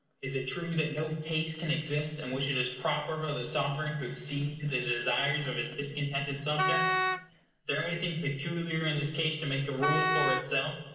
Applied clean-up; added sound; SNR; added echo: none; Wind instrument, woodwind instrument; -1 dB; reverberation time 1.0 s.